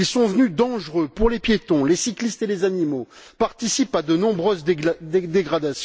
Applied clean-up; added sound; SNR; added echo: none; none; none; none.